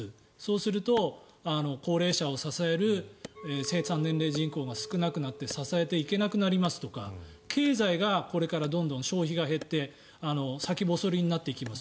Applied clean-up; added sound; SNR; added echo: none; Chink, clink + Wood; 19 dB; none.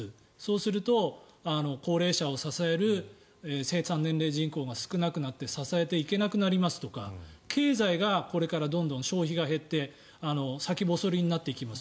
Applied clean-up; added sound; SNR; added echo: none; none; none; none.